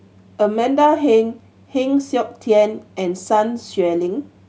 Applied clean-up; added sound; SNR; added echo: none; none; none; none.